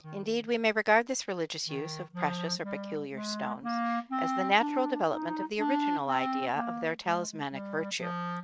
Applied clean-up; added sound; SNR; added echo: neural mask model RNNoise.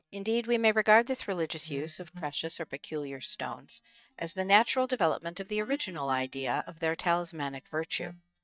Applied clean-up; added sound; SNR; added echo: neural mask model DeepFilterNet 3.